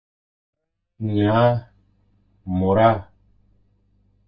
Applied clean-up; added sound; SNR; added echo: neural mask model DeepFilterNet 3.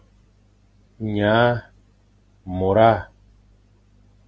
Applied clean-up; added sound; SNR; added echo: none; none; none; none.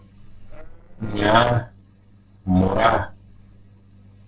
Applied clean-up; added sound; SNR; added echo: neural separator model SepFormer DNS4.